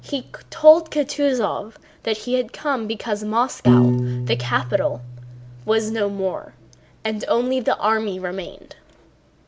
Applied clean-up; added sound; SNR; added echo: none; Piano; 5 dB; none.